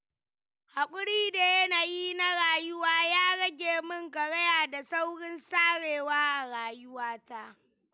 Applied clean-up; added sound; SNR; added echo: none; none; none; none.